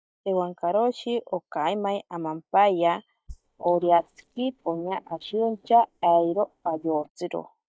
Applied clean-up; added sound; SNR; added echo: neural mask model DeepFilterNet 3.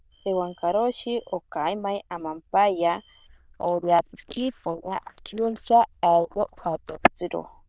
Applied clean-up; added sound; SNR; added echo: neural diffusion model UNIVERSE++.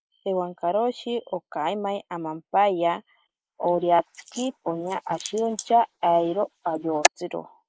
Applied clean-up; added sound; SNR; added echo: neural mask model Resemble Enhance denoiser.